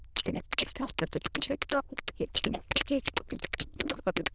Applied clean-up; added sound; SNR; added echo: neural diffusion model UNIVERSE++.